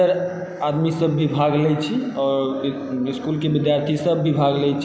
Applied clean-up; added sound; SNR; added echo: none; none; none; none.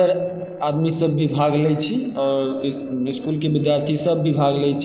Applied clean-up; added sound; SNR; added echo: neural separator model SepFormer DNS4.